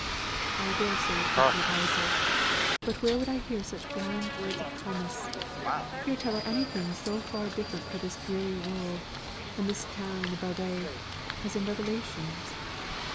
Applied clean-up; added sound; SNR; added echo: none; Bus; -2 dB; none.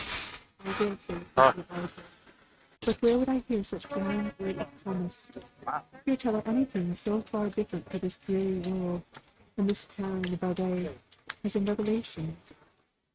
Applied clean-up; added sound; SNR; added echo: neural mask model RNNoise.